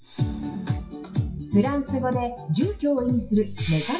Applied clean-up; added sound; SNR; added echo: classical method WPE with log-MMSE.